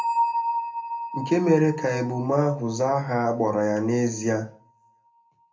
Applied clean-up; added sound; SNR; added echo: none; Bell; 7 dB; reverberation time 0.3 s.